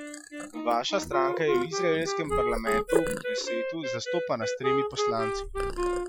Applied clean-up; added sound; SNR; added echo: classical method Wiener filter.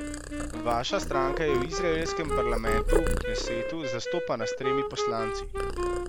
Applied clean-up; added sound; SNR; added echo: none; Purr + Wind instrument, woodwind instrument; -3 dB; none.